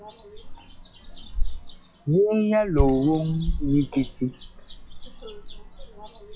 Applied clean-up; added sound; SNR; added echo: classical method log-MMSE.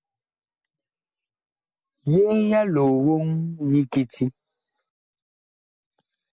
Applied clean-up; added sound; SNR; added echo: none; none; none; none.